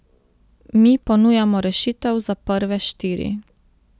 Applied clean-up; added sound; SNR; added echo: none; none; none; none.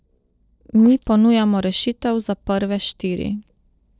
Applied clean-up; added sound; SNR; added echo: neural separator model SepFormer DNS4.